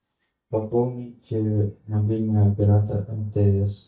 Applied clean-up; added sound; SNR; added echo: neural mask model DeepFilterNet 3.